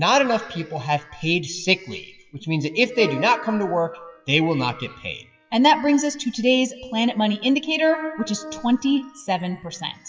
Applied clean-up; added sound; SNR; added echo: classical method WPE with log-MMSE.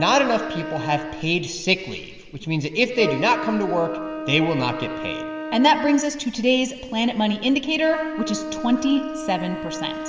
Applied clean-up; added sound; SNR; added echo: none; Wind instrument, woodwind instrument; 9 dB; reverberation time 2.0 s.